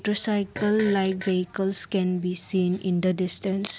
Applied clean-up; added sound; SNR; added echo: none; Fart; 16 dB; none.